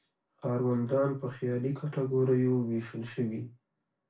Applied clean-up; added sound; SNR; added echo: none; none; none; reverberation time 0.2 s.